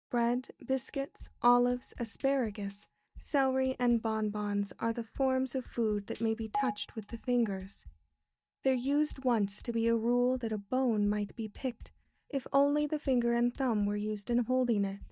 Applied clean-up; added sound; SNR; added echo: neural mask model DeepFilterNet 3.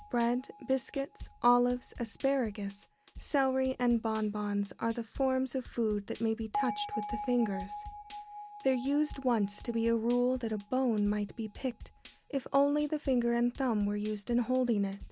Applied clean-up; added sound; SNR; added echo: none; Bell + Drum kit; 14 dB; none.